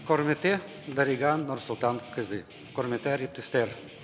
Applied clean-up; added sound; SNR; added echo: none; Guitar; 19 dB; none.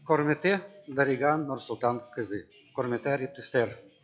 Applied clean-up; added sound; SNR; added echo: classical method log-MMSE.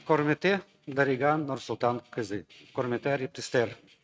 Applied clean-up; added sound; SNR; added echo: neural mask model RNNoise.